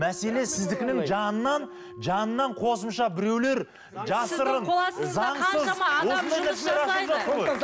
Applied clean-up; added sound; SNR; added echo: none; Wind instrument, woodwind instrument; 18 dB; none.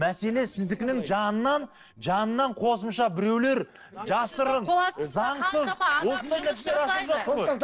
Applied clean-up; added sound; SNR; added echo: neural separator model SepFormer DNS4.